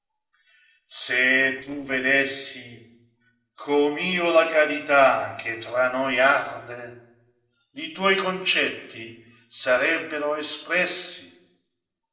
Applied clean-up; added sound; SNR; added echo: neural separator model SepFormer DNS4.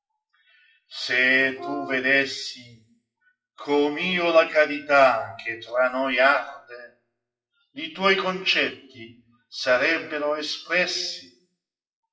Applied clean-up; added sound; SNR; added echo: classical method WPE with log-MMSE.